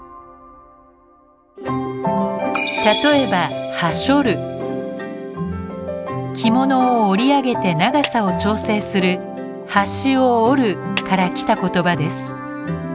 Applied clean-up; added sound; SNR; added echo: none; Clapping; 12 dB; none.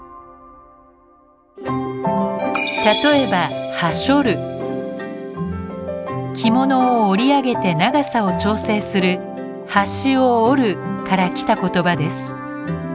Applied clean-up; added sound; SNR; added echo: none; none; none; none.